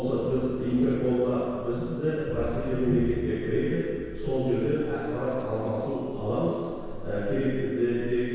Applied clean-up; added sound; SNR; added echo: none; Livestock, farm animals, working animals; 11 dB; reverberation time 2.0 s.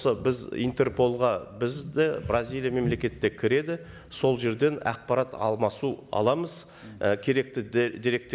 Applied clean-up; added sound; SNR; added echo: none; none; none; none.